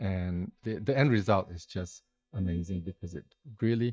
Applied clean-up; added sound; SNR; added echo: neural mask model DeepFilterNet 3.